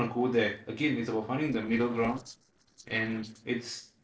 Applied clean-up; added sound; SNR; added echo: neural separator model SepFormer DNS4.